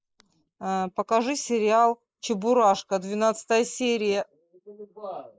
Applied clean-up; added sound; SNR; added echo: neural mask model Resemble Enhance denoiser.